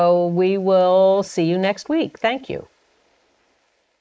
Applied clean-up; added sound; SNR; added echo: neural mask model Resemble Enhance denoiser.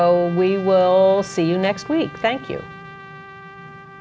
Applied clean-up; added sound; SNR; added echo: none; Trumpet; 19 dB; none.